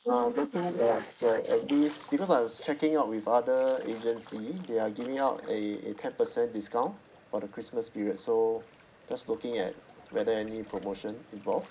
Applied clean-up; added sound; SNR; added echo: neural mask model Resemble Enhance denoiser.